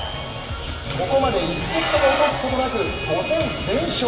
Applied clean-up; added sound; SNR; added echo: none; Domestic sounds, home sounds; 18 dB; reverberation time 1.2 s.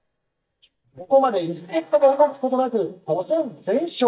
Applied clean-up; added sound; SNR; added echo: neural mask model DeepFilterNet 3.